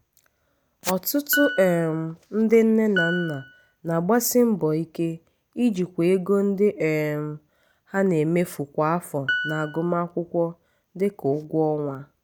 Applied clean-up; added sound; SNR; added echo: none; Piano; 8 dB; none.